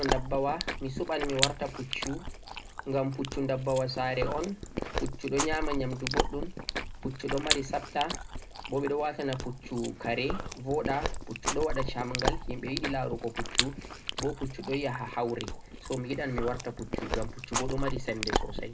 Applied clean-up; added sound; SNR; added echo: none; Chewing, mastication; 1 dB; reverberation time 0.2 s.